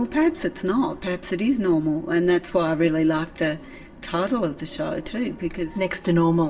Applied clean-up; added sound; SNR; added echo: none; none; none; reverberation time 0.4 s.